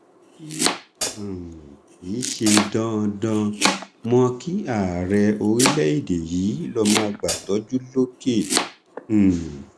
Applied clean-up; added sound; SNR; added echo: none; Hi-hat + Domestic sounds, home sounds; 5 dB; none.